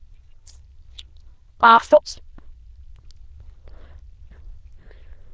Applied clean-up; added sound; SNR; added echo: neural diffusion model UNIVERSE++.